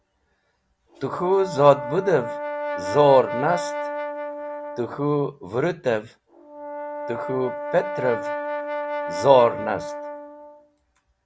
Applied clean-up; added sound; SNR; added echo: none; Brass instrument; 7 dB; none.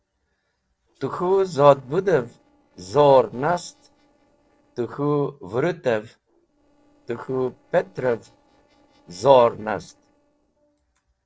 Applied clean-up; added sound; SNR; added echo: neural separator model SepFormer DNS4.